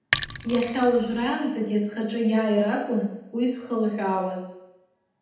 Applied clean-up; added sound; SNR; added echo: none; Sink (filling or washing); 4 dB; reverberation time 0.8 s.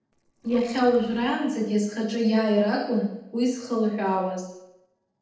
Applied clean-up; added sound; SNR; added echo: neural separator model SepFormer DNS4.